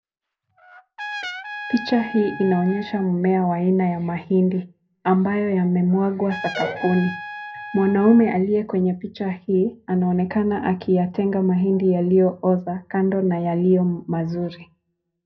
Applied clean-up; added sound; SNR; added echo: none; Trumpet; 14 dB; reverberation time 0.3 s.